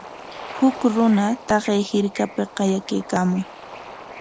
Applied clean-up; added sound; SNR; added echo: none; Bird / Ocean; 16 dB; none.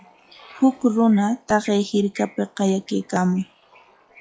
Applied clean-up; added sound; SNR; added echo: classical method log-MMSE.